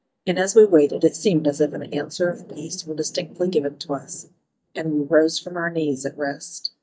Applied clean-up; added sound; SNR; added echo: neural mask model DeepFilterNet 3.